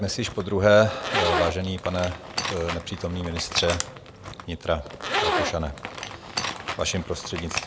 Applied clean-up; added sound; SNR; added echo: none; Zipper (clothing); 4 dB; none.